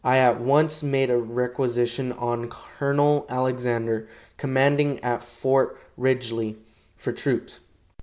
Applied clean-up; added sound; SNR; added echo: none; none; none; none.